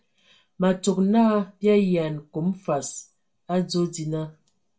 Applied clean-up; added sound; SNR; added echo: none; none; none; reverberation time 0.2 s.